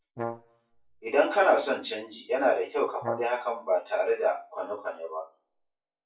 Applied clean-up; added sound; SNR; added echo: classical method WPE with log-MMSE.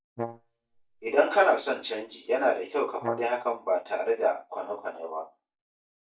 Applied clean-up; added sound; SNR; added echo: neural mask model DeepFilterNet 3.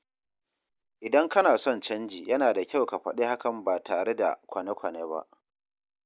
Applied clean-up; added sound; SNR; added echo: none; none; none; none.